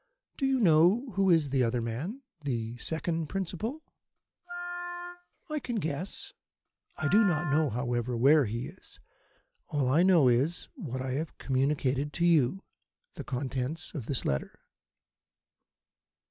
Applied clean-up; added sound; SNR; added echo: none; Wind instrument, woodwind instrument; 11 dB; none.